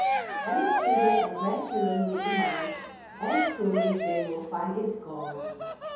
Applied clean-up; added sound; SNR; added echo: none; Cheering; -1 dB; reverberation time 0.8 s.